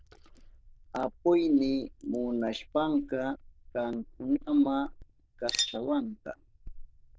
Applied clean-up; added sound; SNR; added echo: neural diffusion model UNIVERSE++.